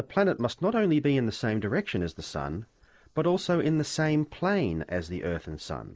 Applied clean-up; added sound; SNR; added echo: neural mask model Resemble Enhance denoiser.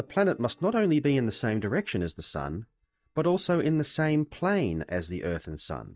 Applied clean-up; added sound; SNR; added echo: neural mask model DeepFilterNet 3.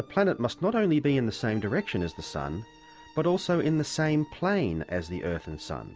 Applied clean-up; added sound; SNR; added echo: none; none; none; none.